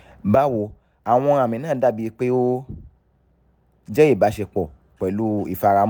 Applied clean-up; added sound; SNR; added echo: none; none; none; none.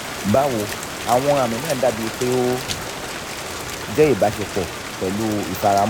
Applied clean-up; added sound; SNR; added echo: none; Rain; 7 dB; none.